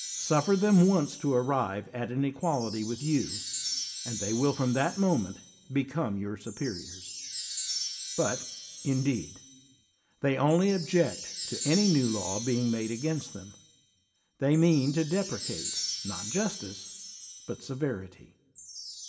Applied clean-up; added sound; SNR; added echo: none; Wind chime; 10 dB; reverberation time 0.6 s.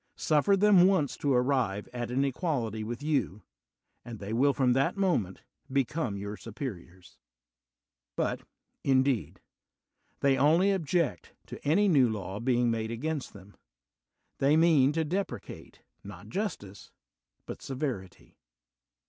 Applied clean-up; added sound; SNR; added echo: none; none; none; none.